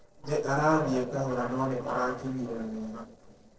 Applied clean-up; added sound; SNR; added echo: neural separator model SepFormer DNS4.